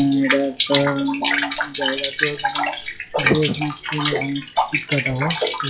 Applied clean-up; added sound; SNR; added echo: classical method log-MMSE.